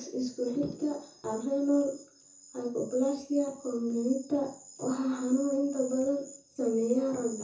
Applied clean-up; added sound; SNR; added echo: none; none; none; reverberation time 0.5 s.